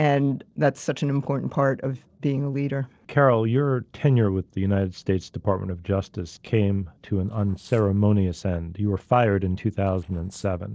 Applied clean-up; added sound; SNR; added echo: neural separator model SepFormer DNS4.